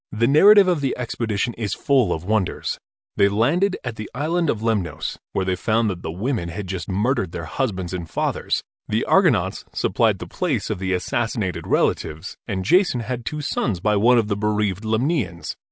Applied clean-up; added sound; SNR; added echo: none; none; none; none.